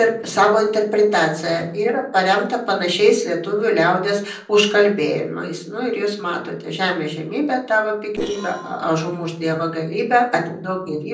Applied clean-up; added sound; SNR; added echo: neural separator model SepFormer DNS4.